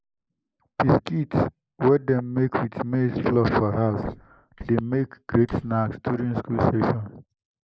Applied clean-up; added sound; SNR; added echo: neural mask model Resemble Enhance denoiser.